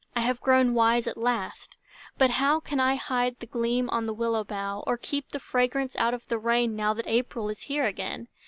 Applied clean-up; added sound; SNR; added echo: none; none; none; none.